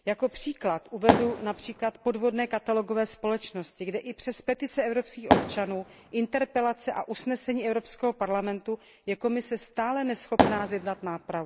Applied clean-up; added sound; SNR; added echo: none; Fireworks; -2 dB; none.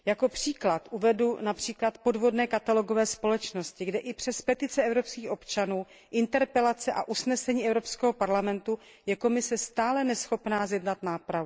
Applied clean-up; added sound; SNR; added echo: none; none; none; none.